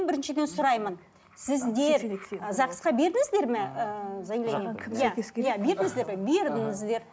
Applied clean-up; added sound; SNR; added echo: none; none; none; none.